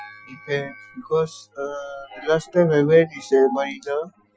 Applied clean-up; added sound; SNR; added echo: classical method Wiener filter.